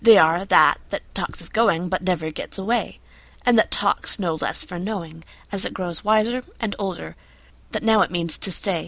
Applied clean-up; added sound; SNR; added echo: none; none; none; none.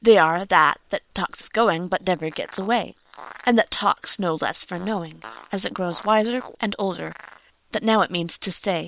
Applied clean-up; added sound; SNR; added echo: neural separator model SepFormer WHAM!.